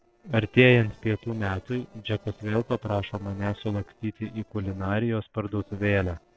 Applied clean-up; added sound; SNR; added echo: neural separator model SepFormer DNS4.